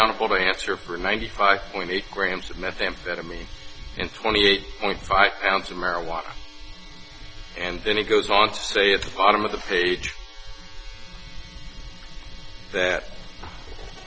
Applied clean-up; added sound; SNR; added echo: none; none; none; none.